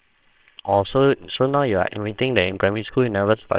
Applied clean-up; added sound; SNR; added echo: neural separator model SepFormer WHAMR!.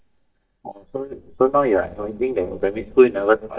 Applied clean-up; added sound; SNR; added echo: neural mask model DeepFilterNet 3.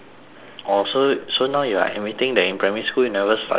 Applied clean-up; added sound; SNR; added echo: none; none; none; none.